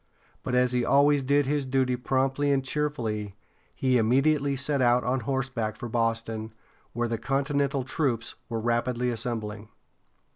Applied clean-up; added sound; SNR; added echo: none; none; none; none.